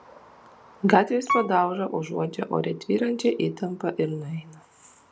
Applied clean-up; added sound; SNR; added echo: none; Piano; 7 dB; none.